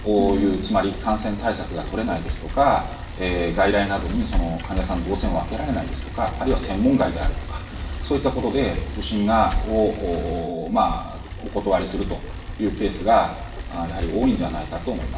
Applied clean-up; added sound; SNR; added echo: none; Bicycle; 6 dB; reverberation time 0.7 s.